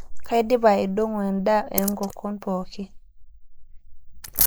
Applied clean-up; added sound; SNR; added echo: neural mask model Resemble Enhance denoiser.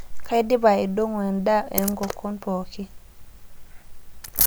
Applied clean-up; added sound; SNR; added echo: none; Liquid; 7 dB; none.